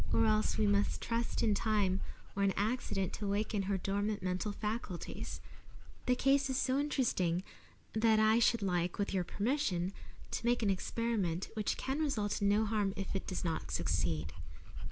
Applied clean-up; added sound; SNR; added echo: none; Dog; 1 dB; none.